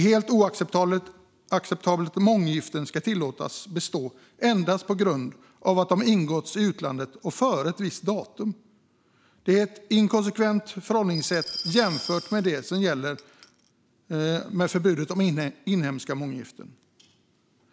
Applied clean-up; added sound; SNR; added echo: none; Glass; 12 dB; none.